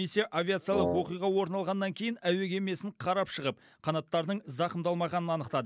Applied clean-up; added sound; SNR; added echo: none; Wind instrument, woodwind instrument; 2 dB; none.